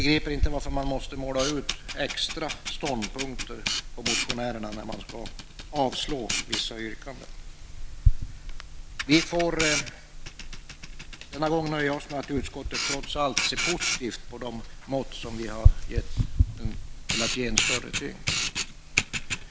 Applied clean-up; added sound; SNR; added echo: none; Camera; -3 dB; none.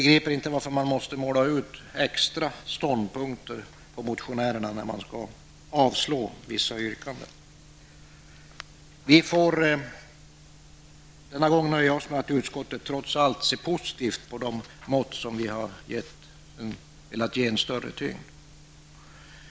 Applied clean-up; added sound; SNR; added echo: none; none; none; none.